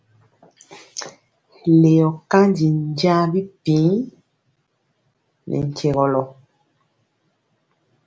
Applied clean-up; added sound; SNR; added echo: none; none; none; none.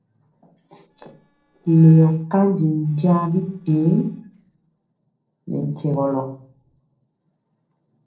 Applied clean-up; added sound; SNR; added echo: neural separator model SepFormer DNS4.